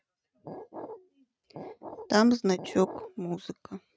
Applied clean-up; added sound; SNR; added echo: neural mask model RNNoise.